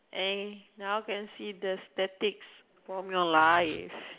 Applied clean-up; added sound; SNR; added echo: none; Writing; 20 dB; none.